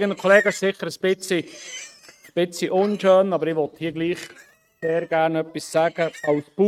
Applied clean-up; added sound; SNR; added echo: neural mask model RNNoise.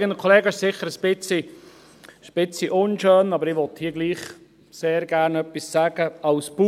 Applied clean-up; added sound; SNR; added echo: none; none; none; none.